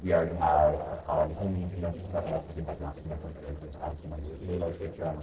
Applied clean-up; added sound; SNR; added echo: neural separator model SepFormer DNS4.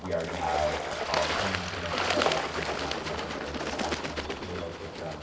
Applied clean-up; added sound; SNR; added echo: none; Water / Bird; -2 dB; reverberation time 2.6 s.